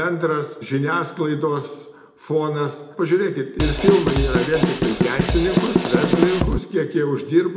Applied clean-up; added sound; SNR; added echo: none; Drum kit; -2 dB; reverberation time 0.6 s.